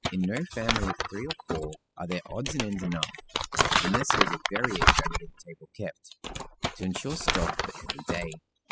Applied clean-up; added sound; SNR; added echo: classical method spectral subtraction.